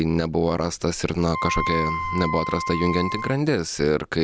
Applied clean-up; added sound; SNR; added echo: none; Wind instrument, woodwind instrument; 4 dB; none.